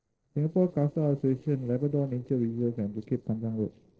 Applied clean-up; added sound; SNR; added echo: neural separator model SepFormer DNS4.